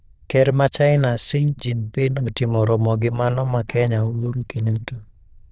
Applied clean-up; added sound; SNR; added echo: neural diffusion model UNIVERSE++.